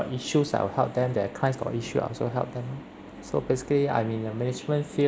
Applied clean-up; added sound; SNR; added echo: none; none; none; none.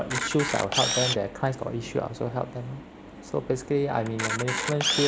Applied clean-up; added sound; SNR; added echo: none; Camera; 4 dB; none.